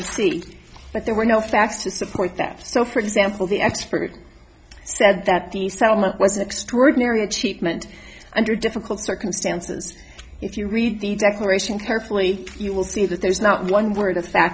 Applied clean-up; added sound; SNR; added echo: none; none; none; none.